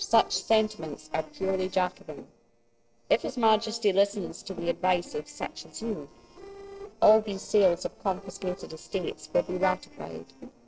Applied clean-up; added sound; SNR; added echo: neural separator model SepFormer DNS4.